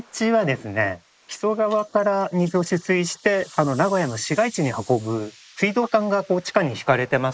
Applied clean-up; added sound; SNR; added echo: neural mask model Resemble Enhance denoiser.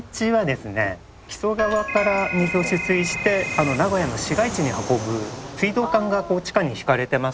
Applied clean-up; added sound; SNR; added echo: none; Fixed-wing aircraft, airplane; 13 dB; none.